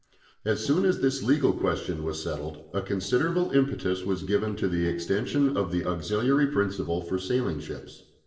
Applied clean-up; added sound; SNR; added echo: neural separator model SepFormer DNS4.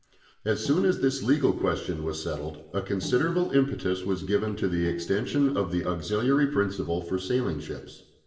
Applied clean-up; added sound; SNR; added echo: none; Snare drum; 19 dB; reverberation time 0.7 s.